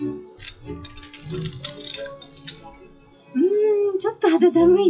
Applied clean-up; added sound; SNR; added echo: classical method WPE with log-MMSE.